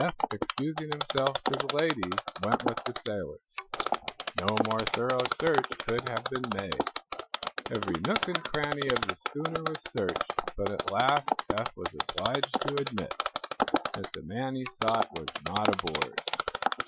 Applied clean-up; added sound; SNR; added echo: classical method Wiener filter.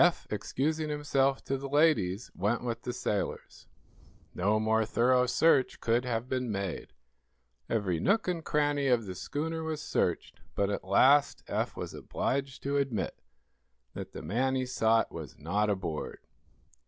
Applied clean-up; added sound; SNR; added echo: none; none; none; none.